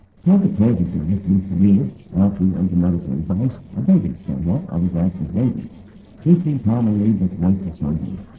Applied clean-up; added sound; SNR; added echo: neural separator model SepFormer DNS4.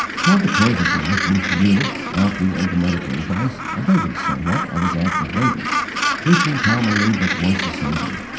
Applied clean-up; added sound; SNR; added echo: none; Gull, seagull; 3 dB; reverberation time 0.9 s.